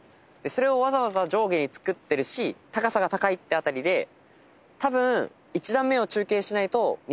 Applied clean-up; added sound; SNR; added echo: none; none; none; none.